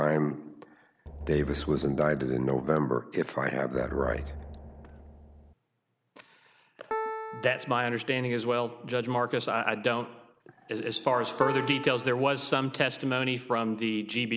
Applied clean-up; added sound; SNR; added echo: none; Drum + Piano; 10 dB; none.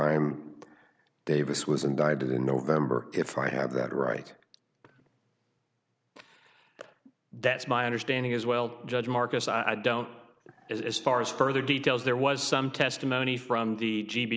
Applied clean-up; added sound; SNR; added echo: none; none; none; none.